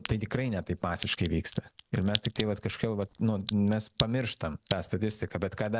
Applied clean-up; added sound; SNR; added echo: none; Crack; 6 dB; none.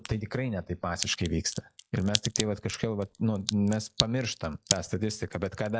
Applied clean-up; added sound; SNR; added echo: classical method log-MMSE.